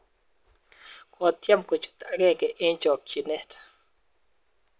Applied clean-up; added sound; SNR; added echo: none; none; none; none.